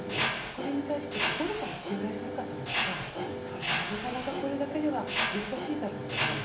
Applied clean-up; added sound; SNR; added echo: none; Mechanisms; -2 dB; reverberation time 0.5 s.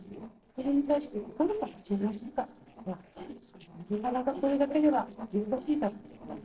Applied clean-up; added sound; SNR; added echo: neural separator model SepFormer DNS4.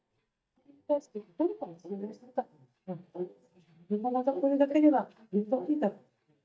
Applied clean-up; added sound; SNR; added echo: neural mask model DeepFilterNet 3.